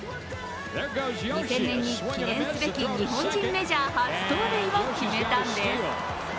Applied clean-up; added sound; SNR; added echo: none; none; none; none.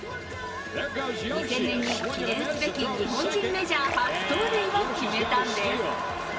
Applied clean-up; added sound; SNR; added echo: none; Splash, splatter; 14 dB; reverberation time 1.7 s.